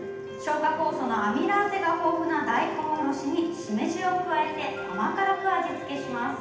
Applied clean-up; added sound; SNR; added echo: none; Wind instrument, woodwind instrument; 17 dB; reverberation time 0.8 s.